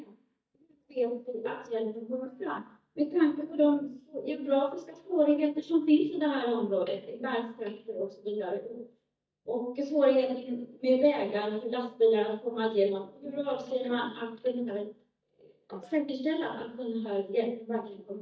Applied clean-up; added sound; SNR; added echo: neural mask model DeepFilterNet 3.